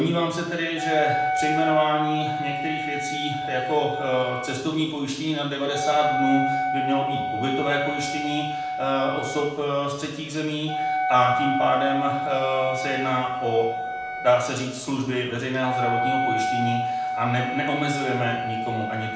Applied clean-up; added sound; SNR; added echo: none; Wind instrument, woodwind instrument; 2 dB; reverberation time 0.9 s.